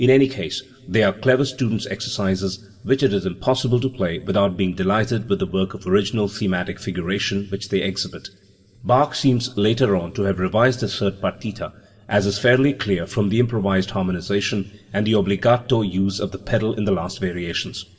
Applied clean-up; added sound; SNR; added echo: none; none; none; reverberation time 1.7 s.